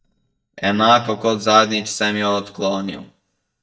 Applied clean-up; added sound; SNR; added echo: neural mask model DeepFilterNet 3.